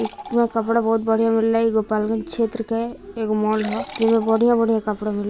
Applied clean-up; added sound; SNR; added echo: none; Liquid; 19 dB; none.